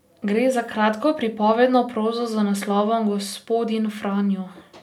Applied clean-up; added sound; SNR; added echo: none; none; none; none.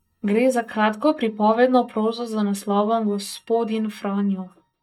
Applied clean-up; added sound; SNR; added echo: neural mask model DeepFilterNet 3.